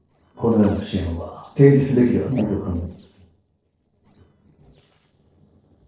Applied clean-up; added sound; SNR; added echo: neural separator model SepFormer DNS4.